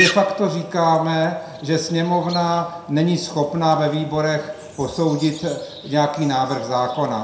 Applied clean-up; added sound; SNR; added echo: none; Livestock, farm animals, working animals; 11 dB; reverberation time 0.6 s.